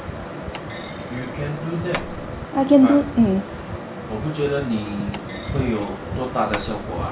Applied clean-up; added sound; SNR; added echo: none; Thump, thud; 15 dB; none.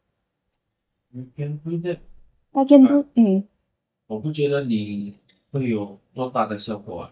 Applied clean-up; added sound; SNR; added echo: neural mask model DeepFilterNet 3.